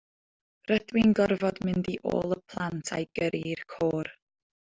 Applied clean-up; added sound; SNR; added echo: none; none; none; none.